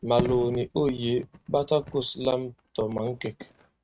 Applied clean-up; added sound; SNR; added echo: neural mask model RNNoise.